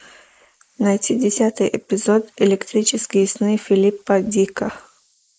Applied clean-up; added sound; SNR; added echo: neural mask model Resemble Enhance denoiser.